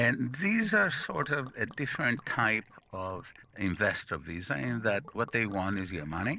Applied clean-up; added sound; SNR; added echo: neural separator model SepFormer DNS4.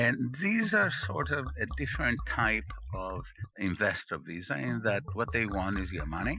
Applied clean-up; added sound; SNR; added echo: classical method Wiener filter.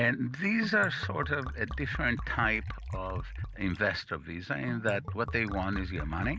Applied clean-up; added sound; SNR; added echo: none; Liquid; 8 dB; none.